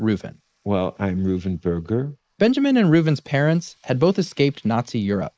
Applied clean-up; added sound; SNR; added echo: neural mask model Resemble Enhance denoiser.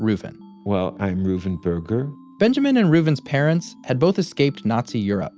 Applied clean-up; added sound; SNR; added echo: none; none; none; none.